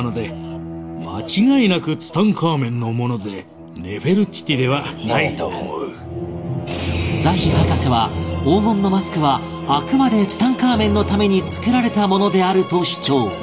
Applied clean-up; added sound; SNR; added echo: none; Bowed string instrument; 14 dB; reverberation time 0.3 s.